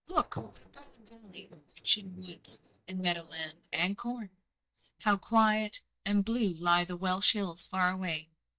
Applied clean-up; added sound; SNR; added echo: neural mask model DeepFilterNet 3.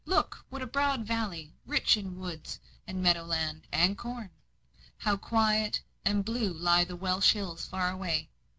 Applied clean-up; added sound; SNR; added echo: none; none; none; none.